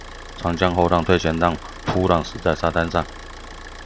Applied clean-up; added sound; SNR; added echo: none; Idling / Car; 15 dB; none.